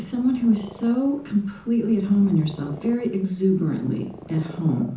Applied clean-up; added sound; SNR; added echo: none; Purr; 20 dB; reverberation time 0.6 s.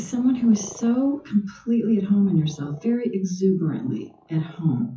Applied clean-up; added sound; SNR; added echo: classical method WPE with log-MMSE.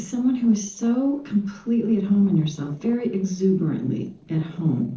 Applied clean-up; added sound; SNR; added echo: neural separator model SepFormer DNS4.